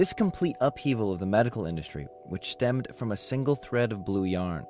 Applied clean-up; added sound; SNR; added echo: none; none; none; none.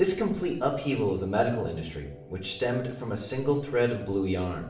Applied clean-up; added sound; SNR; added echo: none; none; none; reverberation time 0.6 s.